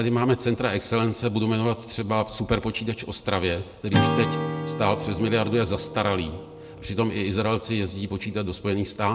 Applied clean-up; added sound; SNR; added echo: none; Acoustic guitar / Strum; 8 dB; reverberation time 0.9 s.